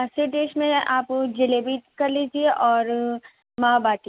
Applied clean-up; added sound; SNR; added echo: none; none; none; none.